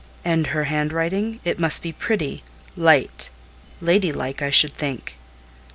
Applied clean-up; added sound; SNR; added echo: none; none; none; none.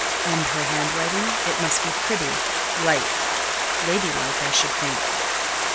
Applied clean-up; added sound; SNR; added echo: none; Stream; -5 dB; none.